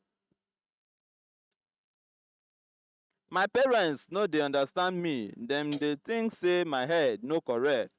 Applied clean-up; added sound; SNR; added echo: neural mask model RNNoise.